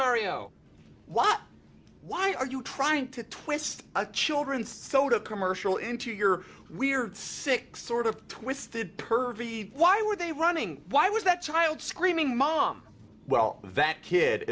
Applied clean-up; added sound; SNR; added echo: none; none; none; none.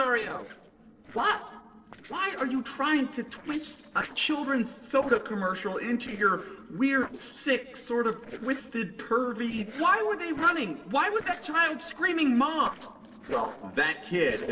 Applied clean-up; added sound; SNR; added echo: neural separator model SepFormer DNS4.